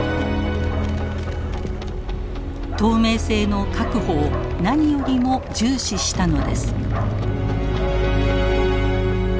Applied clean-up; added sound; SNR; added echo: none; Bark; 11 dB; none.